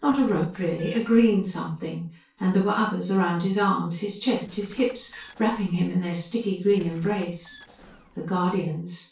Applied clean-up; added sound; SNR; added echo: neural separator model SepFormer DNS4.